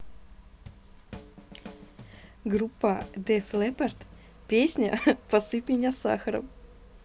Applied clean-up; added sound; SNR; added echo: none; Drum kit; 18 dB; none.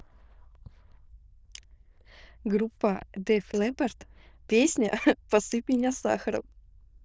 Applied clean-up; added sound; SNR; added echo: neural diffusion model UNIVERSE++.